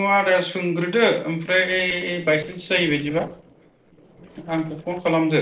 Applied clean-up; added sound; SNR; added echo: neural separator model SepFormer DNS4.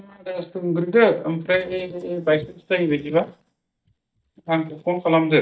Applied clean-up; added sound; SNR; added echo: neural mask model DeepFilterNet 3.